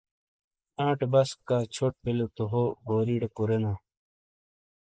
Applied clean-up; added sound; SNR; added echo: neural mask model Resemble Enhance denoiser.